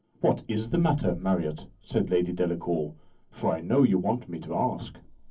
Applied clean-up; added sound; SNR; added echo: none; none; none; reverberation time 0.3 s.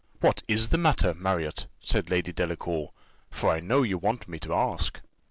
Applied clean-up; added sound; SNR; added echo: none; none; none; none.